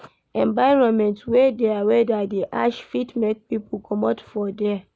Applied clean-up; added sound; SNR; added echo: none; none; none; none.